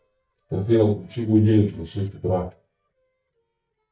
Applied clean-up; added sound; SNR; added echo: neural mask model DeepFilterNet 3.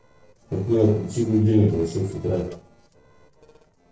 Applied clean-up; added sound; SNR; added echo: neural separator model SepFormer DNS4.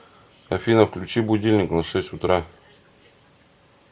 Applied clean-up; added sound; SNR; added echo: none; none; none; none.